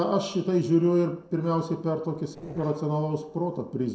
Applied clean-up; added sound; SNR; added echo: neural separator model SepFormer DNS4.